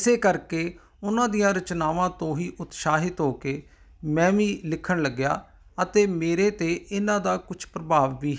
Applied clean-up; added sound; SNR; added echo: none; none; none; none.